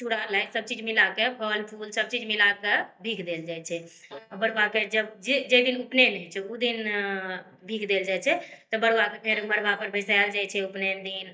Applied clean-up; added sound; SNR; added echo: neural mask model DeepFilterNet 3.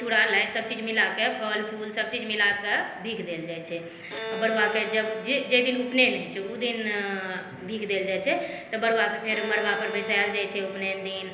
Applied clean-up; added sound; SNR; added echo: none; Bowed string instrument; 13 dB; reverberation time 0.8 s.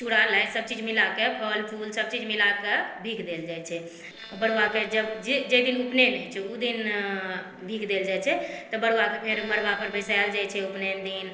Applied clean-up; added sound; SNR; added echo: neural separator model SepFormer DNS4.